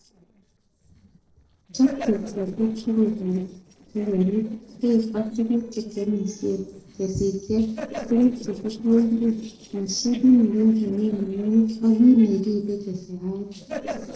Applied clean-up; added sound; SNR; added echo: neural separator model SepFormer DNS4.